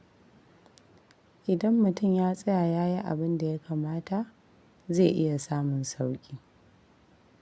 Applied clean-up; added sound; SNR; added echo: none; none; none; none.